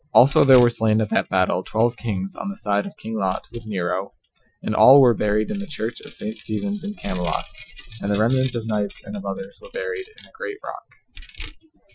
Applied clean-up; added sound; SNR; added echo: classical method Wiener filter.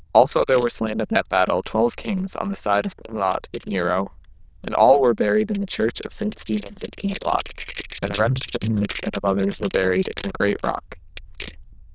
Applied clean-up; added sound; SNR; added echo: neural diffusion model UNIVERSE++.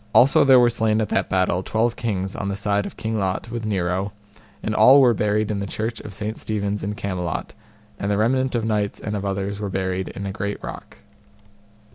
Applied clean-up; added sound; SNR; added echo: none; none; none; none.